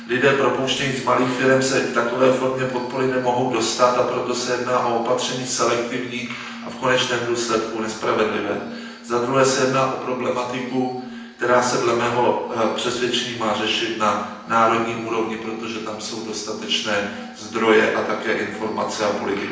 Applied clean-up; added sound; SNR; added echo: none; Glass; 16 dB; reverberation time 0.9 s.